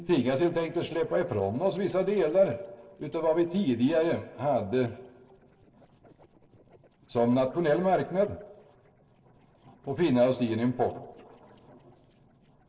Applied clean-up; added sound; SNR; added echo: neural separator model SepFormer DNS4.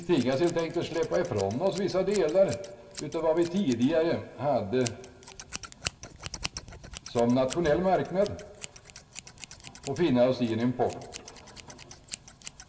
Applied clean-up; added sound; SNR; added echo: none; Scissors; 16 dB; reverberation time 0.2 s.